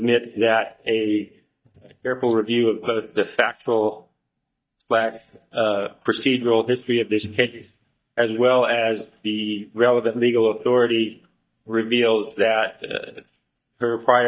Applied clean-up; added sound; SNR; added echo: neural mask model DeepFilterNet 3.